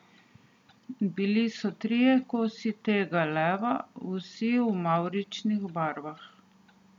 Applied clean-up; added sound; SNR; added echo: none; none; none; none.